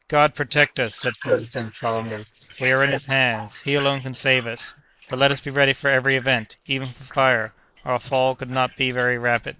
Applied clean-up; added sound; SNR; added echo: neural mask model Resemble Enhance denoiser.